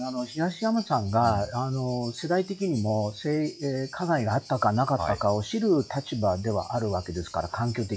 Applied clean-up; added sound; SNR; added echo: classical method log-MMSE.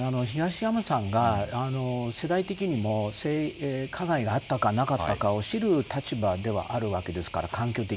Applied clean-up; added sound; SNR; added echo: none; Cricket; 6 dB; none.